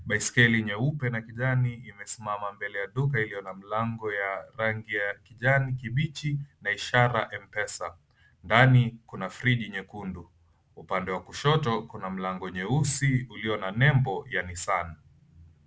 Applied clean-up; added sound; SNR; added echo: none; none; none; none.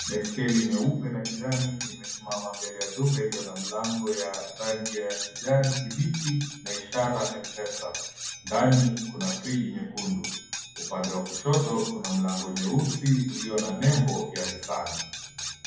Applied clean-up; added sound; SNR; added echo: none; Cutlery, silverware; 9 dB; reverberation time 1.2 s.